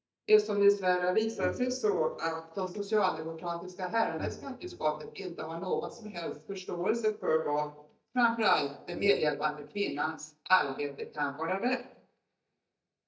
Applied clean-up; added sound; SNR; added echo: neural mask model DeepFilterNet 3.